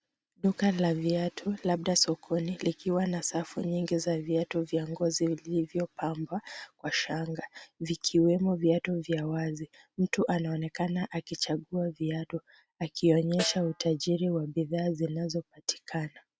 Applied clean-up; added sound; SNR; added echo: none; Snare drum; 13 dB; none.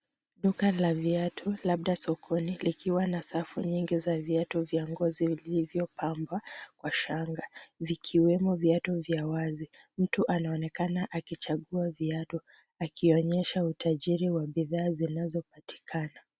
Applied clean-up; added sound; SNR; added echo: none; none; none; none.